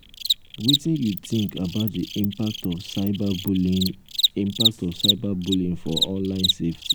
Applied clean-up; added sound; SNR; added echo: none; Cricket; 2 dB; none.